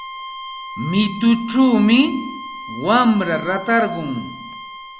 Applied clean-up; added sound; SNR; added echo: none; Bowed string instrument; 14 dB; none.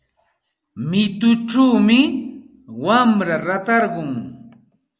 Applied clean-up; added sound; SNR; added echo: none; none; none; none.